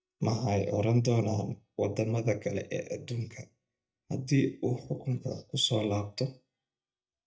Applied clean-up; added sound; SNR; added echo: neural mask model DeepFilterNet 3.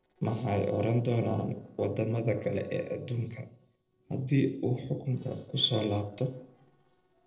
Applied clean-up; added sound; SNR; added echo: neural separator model SepFormer DNS4.